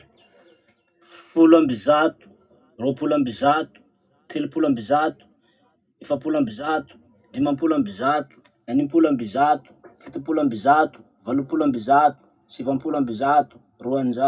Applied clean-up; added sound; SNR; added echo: none; none; none; reverberation time 0.2 s.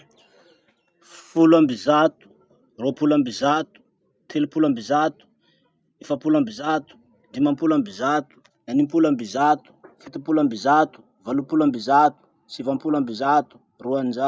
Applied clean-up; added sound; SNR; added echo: none; none; none; none.